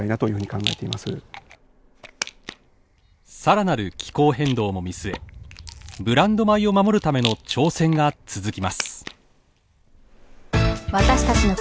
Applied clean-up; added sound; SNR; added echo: none; Rattle; 15 dB; none.